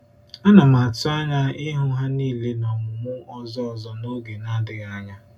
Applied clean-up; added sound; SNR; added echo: none; none; none; reverberation time 0.2 s.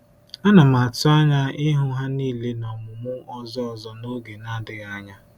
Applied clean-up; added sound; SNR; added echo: none; none; none; none.